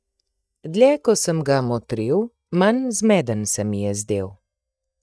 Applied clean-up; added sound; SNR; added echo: neural mask model DeepFilterNet 3.